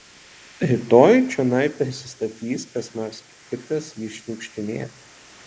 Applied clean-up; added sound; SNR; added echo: neural mask model Resemble Enhance denoiser.